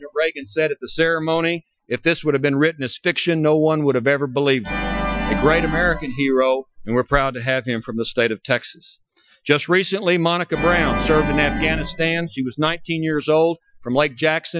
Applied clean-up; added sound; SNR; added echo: classical method Wiener filter.